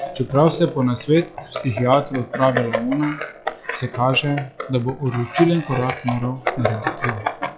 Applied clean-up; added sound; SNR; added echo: classical method log-MMSE.